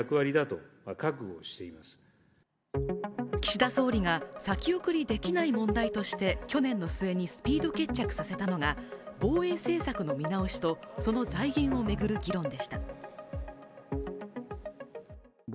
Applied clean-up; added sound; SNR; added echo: none; none; none; none.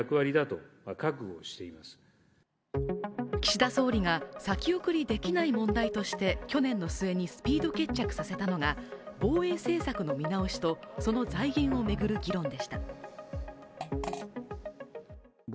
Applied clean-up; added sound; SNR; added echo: none; Fart; 13 dB; none.